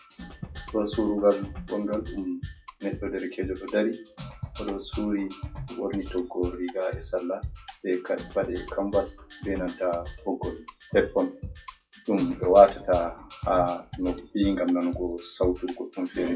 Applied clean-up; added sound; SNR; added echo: classical method WPE with log-MMSE.